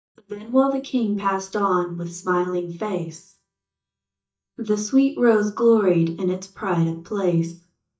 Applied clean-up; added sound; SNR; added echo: neural mask model DeepFilterNet 3.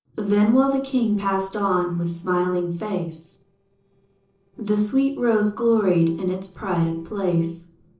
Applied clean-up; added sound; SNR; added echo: neural separator model SepFormer DNS4.